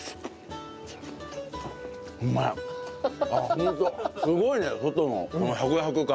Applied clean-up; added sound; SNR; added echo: none; none; none; none.